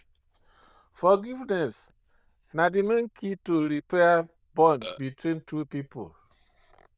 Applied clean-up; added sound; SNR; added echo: neural diffusion model UNIVERSE++.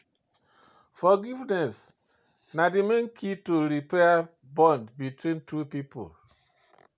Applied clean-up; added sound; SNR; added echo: none; none; none; none.